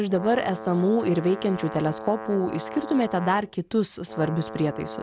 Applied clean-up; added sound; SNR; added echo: none; Brass instrument; 12 dB; none.